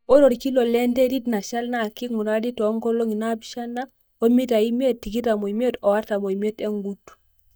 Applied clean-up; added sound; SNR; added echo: neural mask model DeepFilterNet 3.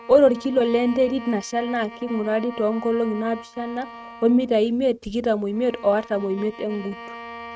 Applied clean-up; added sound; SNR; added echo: neural mask model RNNoise.